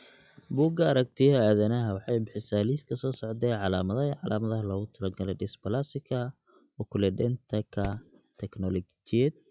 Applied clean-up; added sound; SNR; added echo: classical method log-MMSE.